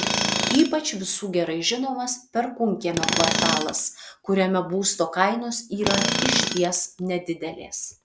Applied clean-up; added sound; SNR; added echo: none; Tools; 3 dB; none.